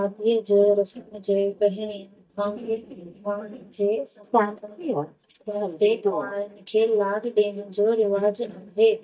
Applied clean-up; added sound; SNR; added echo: neural mask model DeepFilterNet 3.